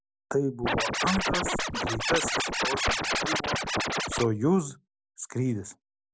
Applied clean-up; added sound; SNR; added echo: none; Scratching (performance technique); -3 dB; none.